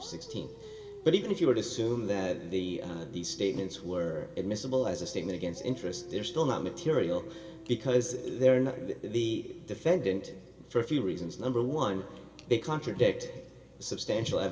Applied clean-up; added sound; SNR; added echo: none; Dog; 19 dB; reverberation time 2.7 s.